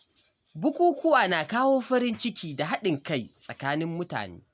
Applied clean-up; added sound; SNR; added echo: none; none; none; none.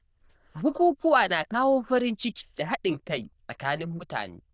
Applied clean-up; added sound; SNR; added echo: neural diffusion model UNIVERSE++.